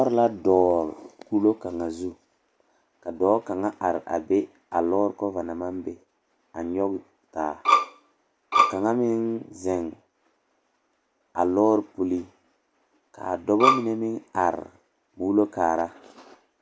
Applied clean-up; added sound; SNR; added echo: none; Bowed string instrument; -3 dB; none.